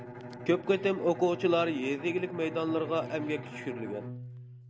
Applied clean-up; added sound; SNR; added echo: none; Bowed string instrument; 12 dB; none.